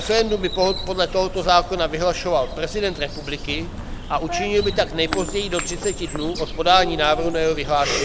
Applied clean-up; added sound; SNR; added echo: none; Bird vocalization, bird call, bird song; 7 dB; none.